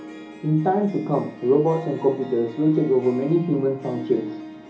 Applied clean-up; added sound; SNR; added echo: none; Harp; 16 dB; reverberation time 0.4 s.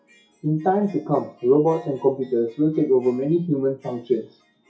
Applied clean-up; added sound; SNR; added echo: classical method WPE with log-MMSE.